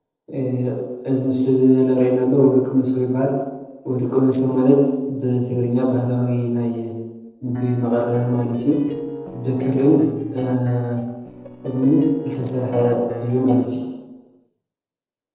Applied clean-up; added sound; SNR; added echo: neural separator model SepFormer DNS4.